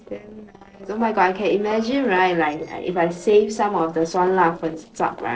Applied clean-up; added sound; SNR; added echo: neural separator model SepFormer DNS4.